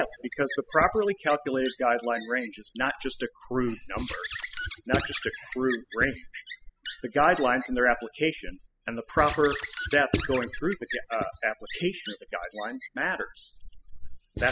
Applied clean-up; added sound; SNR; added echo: classical method spectral subtraction.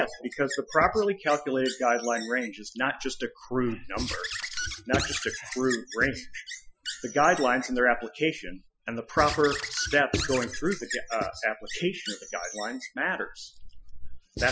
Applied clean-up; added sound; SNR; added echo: classical method Wiener filter.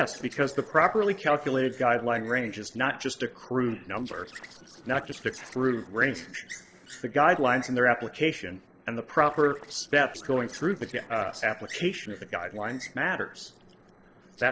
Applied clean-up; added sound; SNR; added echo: neural separator model SepFormer DNS4.